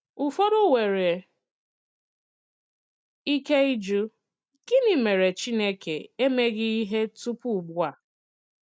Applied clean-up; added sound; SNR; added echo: none; none; none; none.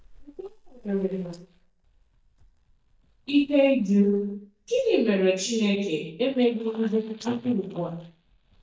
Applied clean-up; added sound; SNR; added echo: neural mask model DeepFilterNet 3.